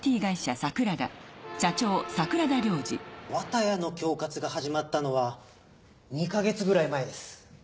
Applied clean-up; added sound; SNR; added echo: none; none; none; none.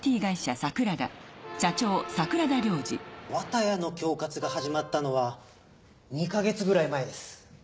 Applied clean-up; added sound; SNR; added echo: none; Acoustic guitar; 13 dB; none.